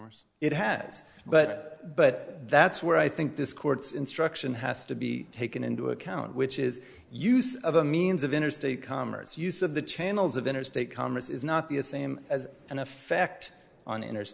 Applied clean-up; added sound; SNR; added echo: none; none; none; none.